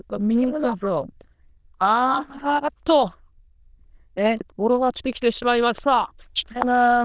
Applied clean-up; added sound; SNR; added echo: neural diffusion model UNIVERSE++.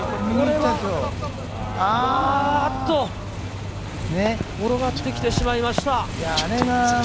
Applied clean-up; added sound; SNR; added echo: none; Motorcycle; 13 dB; none.